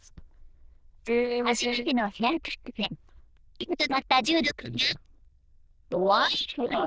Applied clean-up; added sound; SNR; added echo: neural diffusion model UNIVERSE++.